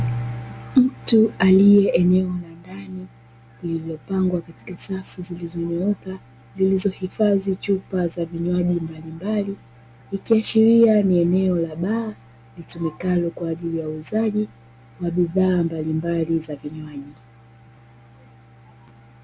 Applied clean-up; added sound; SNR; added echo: none; none; none; none.